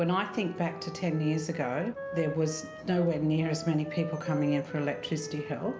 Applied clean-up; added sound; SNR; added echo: none; Wind instrument, woodwind instrument; 11 dB; none.